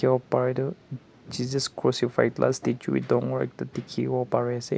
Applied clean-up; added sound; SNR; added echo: none; none; none; none.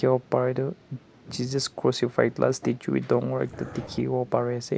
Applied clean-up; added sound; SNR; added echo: none; Dog; 18 dB; none.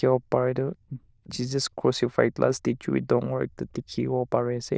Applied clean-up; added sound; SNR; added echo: neural diffusion model UNIVERSE++.